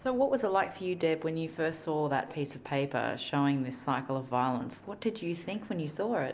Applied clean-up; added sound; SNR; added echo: none; none; none; none.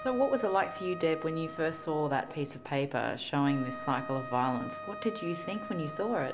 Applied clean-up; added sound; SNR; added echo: none; Wind instrument, woodwind instrument; 11 dB; none.